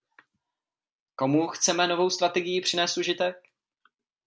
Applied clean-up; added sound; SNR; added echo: none; none; none; none.